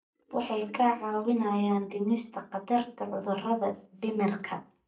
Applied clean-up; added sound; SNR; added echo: neural mask model DeepFilterNet 3.